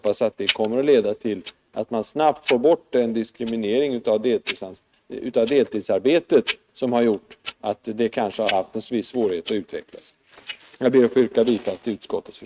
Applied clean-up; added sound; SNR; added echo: neural mask model RNNoise.